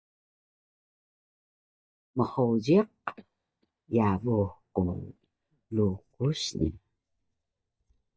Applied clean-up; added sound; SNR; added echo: neural mask model DeepFilterNet 3.